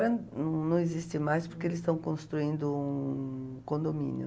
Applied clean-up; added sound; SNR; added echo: none; none; none; none.